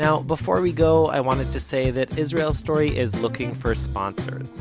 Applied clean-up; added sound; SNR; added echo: none; none; none; none.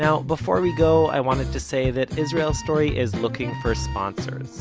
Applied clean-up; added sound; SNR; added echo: none; Wind instrument, woodwind instrument; 20 dB; none.